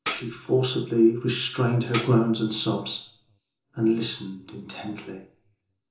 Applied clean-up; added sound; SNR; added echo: none; Tambourine; 12 dB; reverberation time 0.6 s.